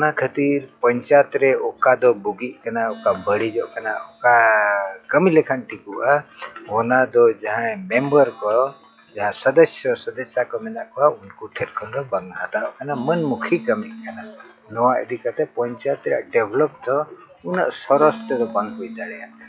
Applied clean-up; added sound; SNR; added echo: classical method log-MMSE.